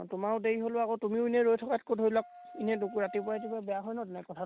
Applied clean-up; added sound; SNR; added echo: none; Wind instrument, woodwind instrument; 17 dB; none.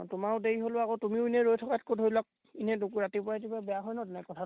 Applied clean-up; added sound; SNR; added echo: none; none; none; none.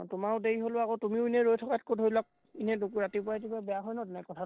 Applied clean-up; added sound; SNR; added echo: neural separator model SepFormer DNS4.